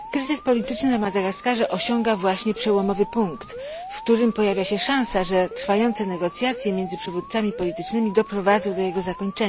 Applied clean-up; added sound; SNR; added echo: none; Alarm; 13 dB; none.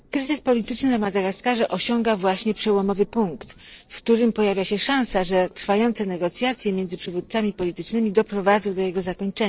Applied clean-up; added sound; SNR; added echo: neural separator model SepFormer DNS4.